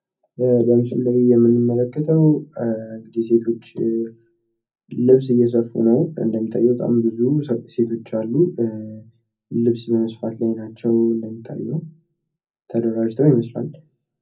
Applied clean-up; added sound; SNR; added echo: none; none; none; reverberation time 0.4 s.